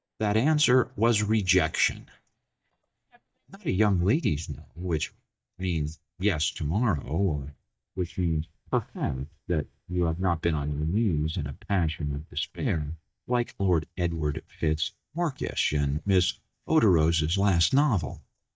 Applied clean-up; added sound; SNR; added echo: neural mask model DeepFilterNet 3.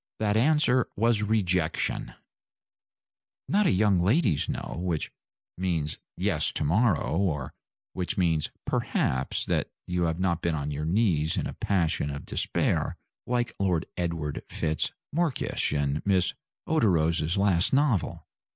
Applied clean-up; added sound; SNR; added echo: none; none; none; none.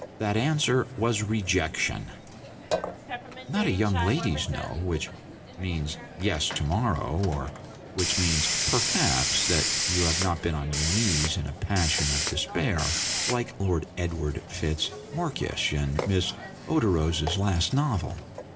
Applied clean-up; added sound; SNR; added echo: none; Hiss; 5 dB; reverberation time 0.9 s.